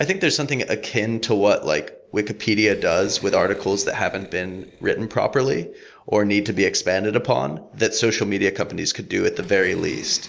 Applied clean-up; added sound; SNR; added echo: neural separator model SepFormer DNS4.